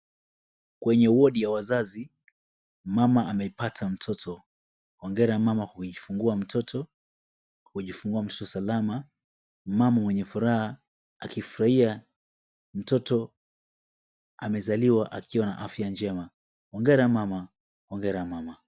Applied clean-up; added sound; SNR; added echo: none; none; none; none.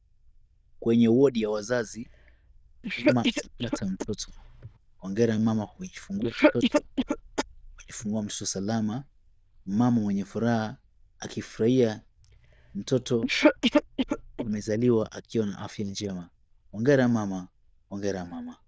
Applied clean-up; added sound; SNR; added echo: neural diffusion model UNIVERSE++.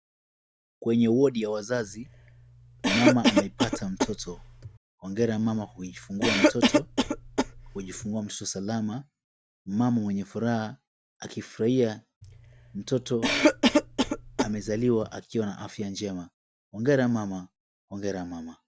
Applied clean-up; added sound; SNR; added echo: none; Cough; -2 dB; none.